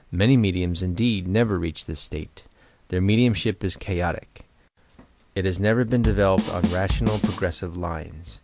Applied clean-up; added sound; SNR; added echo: none; Drum kit; 2 dB; none.